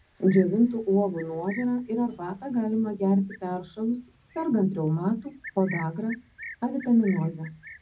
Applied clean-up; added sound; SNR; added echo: none; Cricket; 17 dB; reverberation time 0.4 s.